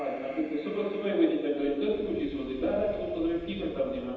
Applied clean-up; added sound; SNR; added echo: none; Breathing; 19 dB; reverberation time 1.1 s.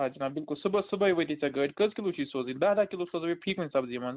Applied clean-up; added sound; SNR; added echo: none; none; none; none.